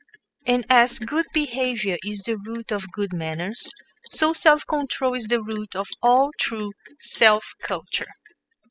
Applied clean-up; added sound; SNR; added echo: classical method spectral subtraction.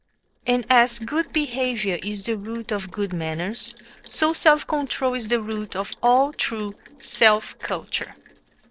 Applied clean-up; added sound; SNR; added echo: neural separator model SepFormer DNS4.